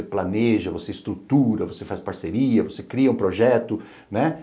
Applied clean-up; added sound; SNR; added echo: none; none; none; none.